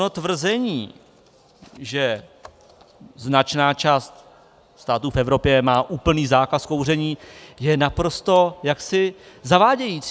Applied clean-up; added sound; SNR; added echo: none; none; none; none.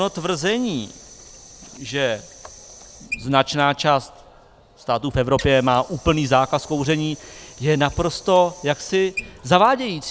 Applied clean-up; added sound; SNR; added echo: none; Sink (filling or washing) / Water; 19 dB; none.